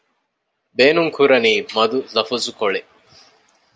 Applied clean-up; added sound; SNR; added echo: none; none; none; none.